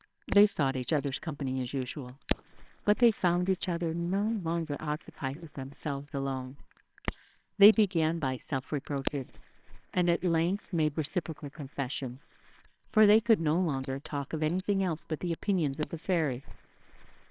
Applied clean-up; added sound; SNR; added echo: neural separator model SepFormer WHAMR!.